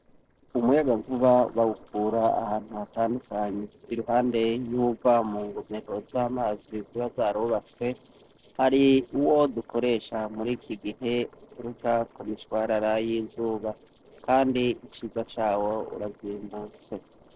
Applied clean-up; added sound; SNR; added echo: neural separator model SepFormer DNS4.